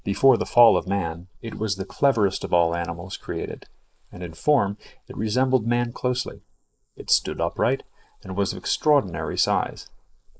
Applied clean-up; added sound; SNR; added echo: neural mask model Resemble Enhance denoiser.